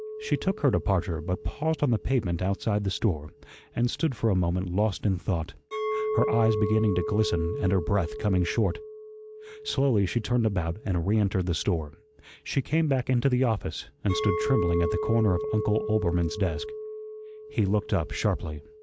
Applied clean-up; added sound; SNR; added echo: none; Chink, clink; 9 dB; none.